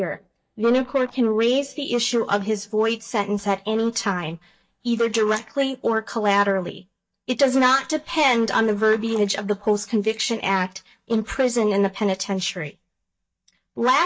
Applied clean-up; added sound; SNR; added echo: neural mask model DeepFilterNet 3.